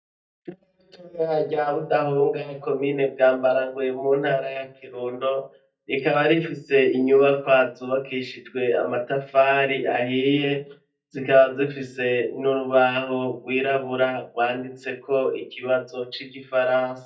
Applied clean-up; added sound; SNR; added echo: neural mask model DeepFilterNet 3.